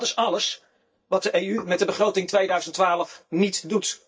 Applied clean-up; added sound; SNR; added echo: neural mask model DeepFilterNet 3.